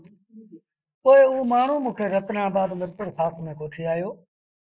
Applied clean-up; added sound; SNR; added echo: neural mask model Resemble Enhance denoiser.